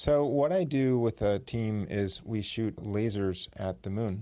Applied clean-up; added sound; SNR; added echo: none; none; none; none.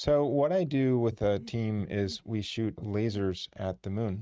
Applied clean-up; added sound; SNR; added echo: neural mask model RNNoise.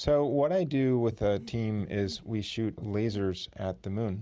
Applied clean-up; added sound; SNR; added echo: none; Breathing; 19 dB; none.